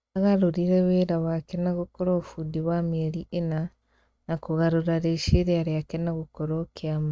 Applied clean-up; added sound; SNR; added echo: neural mask model RNNoise.